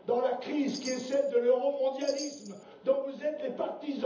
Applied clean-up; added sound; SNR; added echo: none; Chime; 17 dB; reverberation time 0.7 s.